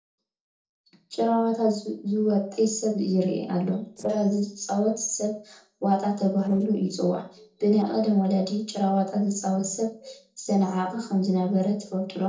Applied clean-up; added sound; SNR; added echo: neural separator model SepFormer DNS4.